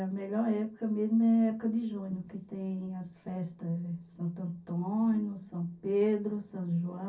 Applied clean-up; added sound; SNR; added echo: none; none; none; reverberation time 0.3 s.